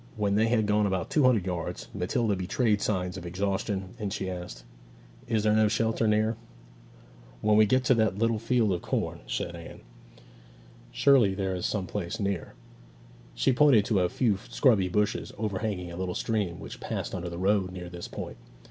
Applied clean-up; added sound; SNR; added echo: none; none; none; none.